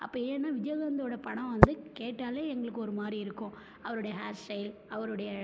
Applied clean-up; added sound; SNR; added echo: none; Tap; -4 dB; none.